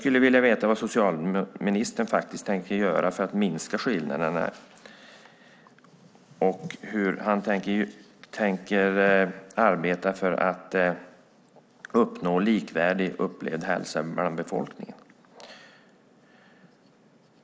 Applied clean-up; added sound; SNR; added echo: none; none; none; none.